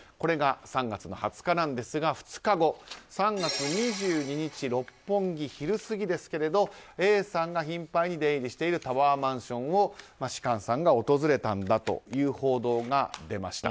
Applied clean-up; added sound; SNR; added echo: none; none; none; none.